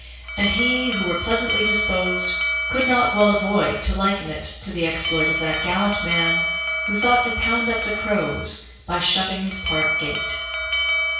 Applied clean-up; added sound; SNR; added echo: none; Alarm; 2 dB; reverberation time 0.6 s.